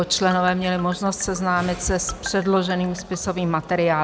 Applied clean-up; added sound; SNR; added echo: none; Marimba, xylophone; 16 dB; none.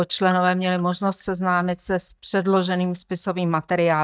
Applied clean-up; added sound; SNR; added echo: neural mask model DeepFilterNet 3.